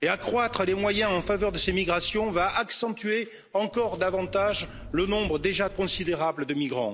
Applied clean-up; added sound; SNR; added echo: none; Trickle, dribble / Chirp, tweet; 15 dB; none.